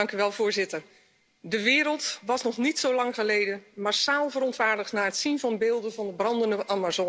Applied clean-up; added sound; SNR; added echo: none; none; none; none.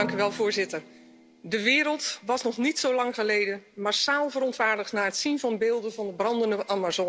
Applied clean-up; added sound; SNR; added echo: none; Drum; 19 dB; none.